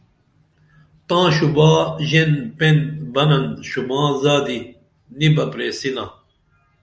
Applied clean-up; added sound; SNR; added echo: none; none; none; none.